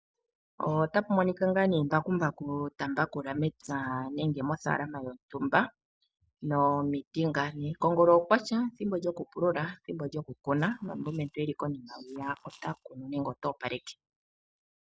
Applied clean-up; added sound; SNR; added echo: neural separator model SepFormer DNS4.